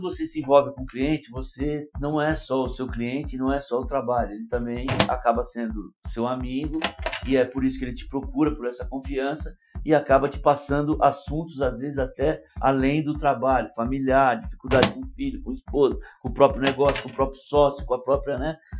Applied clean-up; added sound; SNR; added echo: classical method Wiener filter.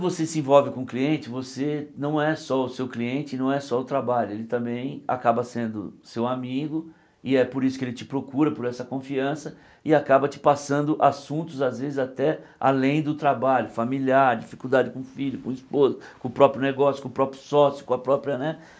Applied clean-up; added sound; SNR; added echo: none; none; none; none.